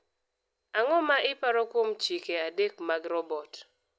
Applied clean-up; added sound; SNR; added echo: none; none; none; none.